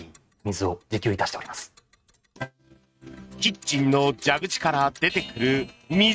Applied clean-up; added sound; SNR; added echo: neural mask model RNNoise.